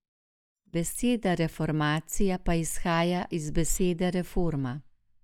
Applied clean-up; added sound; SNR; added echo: neural mask model DeepFilterNet 3.